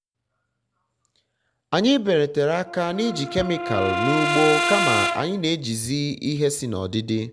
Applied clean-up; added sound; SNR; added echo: none; Brass instrument; 2 dB; none.